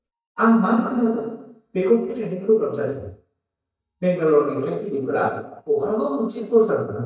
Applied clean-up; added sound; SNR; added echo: neural mask model DeepFilterNet 3.